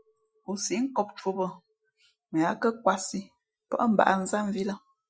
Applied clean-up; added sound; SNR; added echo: classical method Wiener filter.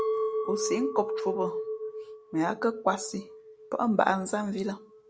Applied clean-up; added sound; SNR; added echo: none; Chink, clink; 4 dB; none.